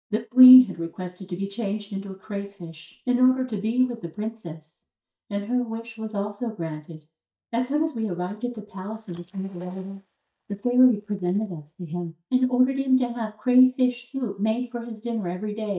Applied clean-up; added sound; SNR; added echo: neural mask model DeepFilterNet 3.